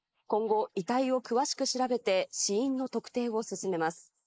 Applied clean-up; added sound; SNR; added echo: neural mask model Resemble Enhance denoiser.